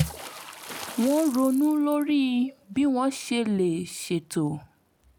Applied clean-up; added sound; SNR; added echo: none; Water / Splash, splatter; 13 dB; none.